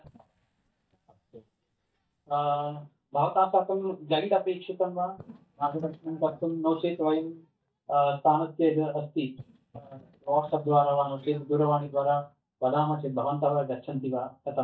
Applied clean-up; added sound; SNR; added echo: neural mask model DeepFilterNet 3.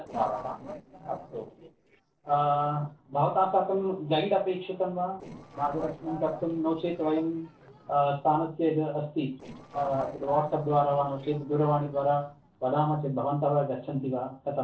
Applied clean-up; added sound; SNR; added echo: neural separator model SepFormer DNS4.